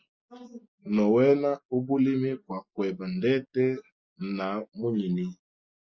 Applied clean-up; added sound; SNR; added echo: neural mask model Resemble Enhance denoiser.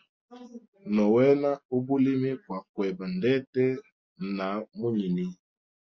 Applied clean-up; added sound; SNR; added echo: none; none; none; none.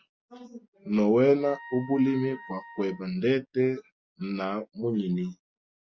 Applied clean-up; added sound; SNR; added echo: none; Wind instrument, woodwind instrument; 20 dB; none.